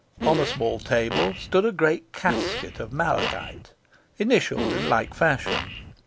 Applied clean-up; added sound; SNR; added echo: none; Fart; 5 dB; none.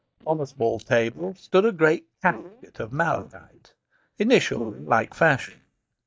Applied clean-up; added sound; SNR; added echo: neural mask model DeepFilterNet 3.